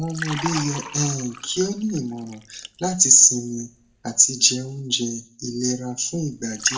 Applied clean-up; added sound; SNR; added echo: none; Liquid; 16 dB; reverberation time 0.3 s.